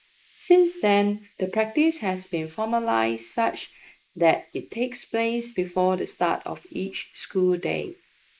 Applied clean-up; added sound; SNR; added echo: neural mask model Resemble Enhance denoiser.